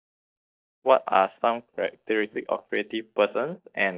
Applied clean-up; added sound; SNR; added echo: neural mask model DeepFilterNet 3.